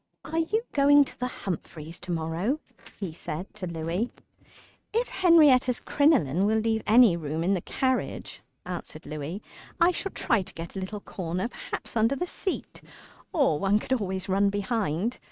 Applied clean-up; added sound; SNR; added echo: neural mask model RNNoise.